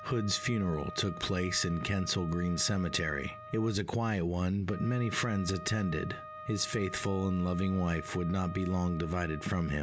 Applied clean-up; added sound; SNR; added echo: none; Wind instrument, woodwind instrument; 14 dB; none.